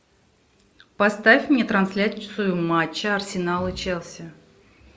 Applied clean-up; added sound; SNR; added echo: none; none; none; none.